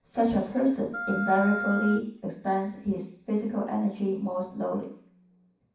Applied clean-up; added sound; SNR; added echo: none; Wind instrument, woodwind instrument; 6 dB; reverberation time 0.6 s.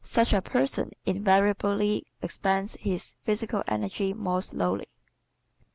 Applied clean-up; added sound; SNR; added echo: none; none; none; none.